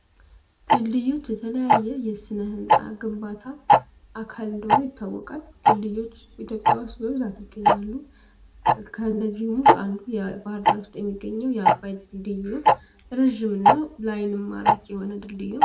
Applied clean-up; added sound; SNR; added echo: none; Tick-tock; -4 dB; reverberation time 0.5 s.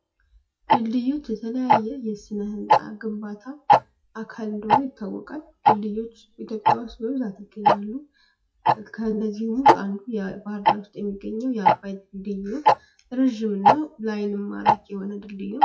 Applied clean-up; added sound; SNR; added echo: classical method WPE with log-MMSE.